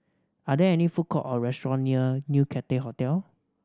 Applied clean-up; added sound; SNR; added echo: none; none; none; none.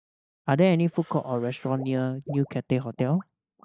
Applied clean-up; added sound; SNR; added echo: neural mask model DeepFilterNet 3.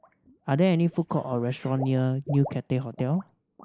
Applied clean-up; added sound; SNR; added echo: neural mask model Resemble Enhance denoiser.